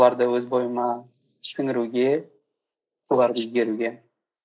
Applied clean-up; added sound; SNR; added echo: neural mask model Resemble Enhance denoiser.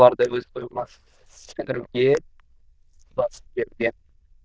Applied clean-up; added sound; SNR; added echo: neural diffusion model UNIVERSE++.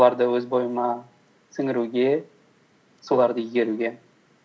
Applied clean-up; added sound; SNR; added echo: none; none; none; none.